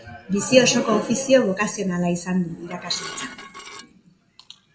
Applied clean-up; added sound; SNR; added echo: none; Dishes, pots, and pans / Glass; 15 dB; reverberation time 0.7 s.